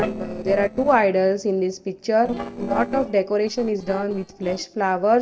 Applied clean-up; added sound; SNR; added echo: neural separator model SepFormer DNS4.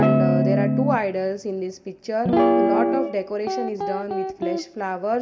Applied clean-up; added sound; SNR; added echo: none; Guitar; -4 dB; reverberation time 1.1 s.